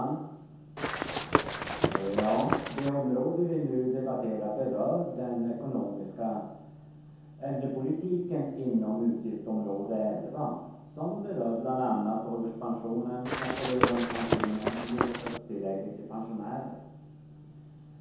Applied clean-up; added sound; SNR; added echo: none; Run; -1 dB; reverberation time 0.9 s.